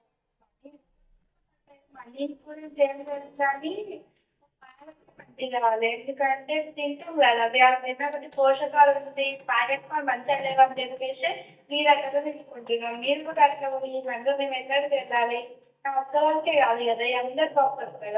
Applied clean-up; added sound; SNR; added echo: neural mask model DeepFilterNet 3.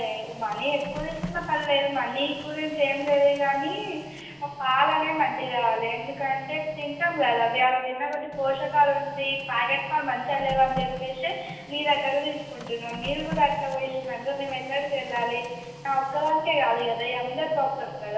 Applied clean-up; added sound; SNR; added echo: none; Printer; 16 dB; reverberation time 1.0 s.